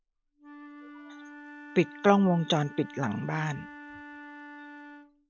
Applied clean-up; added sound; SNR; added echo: none; Wind instrument, woodwind instrument; 16 dB; none.